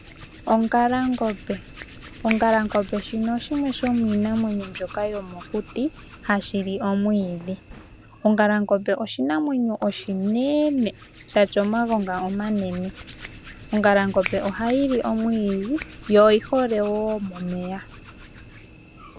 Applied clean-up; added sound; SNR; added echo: none; Hands; 18 dB; none.